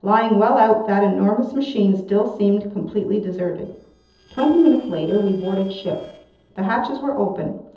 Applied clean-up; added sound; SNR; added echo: neural separator model SepFormer DNS4.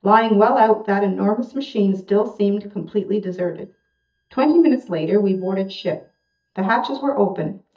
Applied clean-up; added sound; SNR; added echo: neural mask model DeepFilterNet 3.